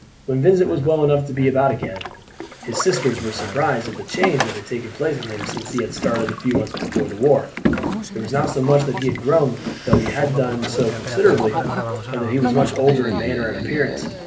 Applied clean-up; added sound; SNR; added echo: none; Boat, Water vehicle; 5 dB; reverberation time 0.3 s.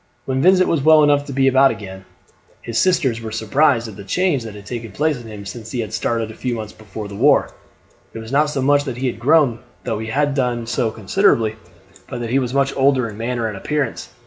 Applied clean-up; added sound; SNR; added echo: none; none; none; none.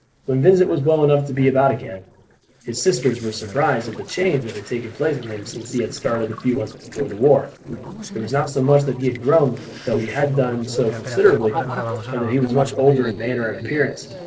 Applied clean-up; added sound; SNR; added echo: neural separator model SepFormer DNS4.